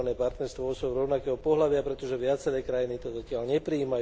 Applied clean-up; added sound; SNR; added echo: none; Truck; 18 dB; none.